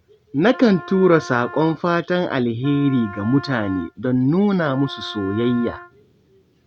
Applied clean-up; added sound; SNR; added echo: none; Wind instrument, woodwind instrument; 17 dB; none.